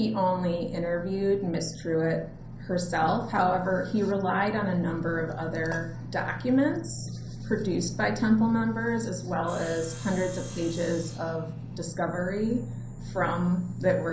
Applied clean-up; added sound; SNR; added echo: none; Sawing; 19 dB; reverberation time 0.6 s.